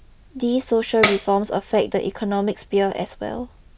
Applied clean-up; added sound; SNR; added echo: none; Tambourine; 5 dB; none.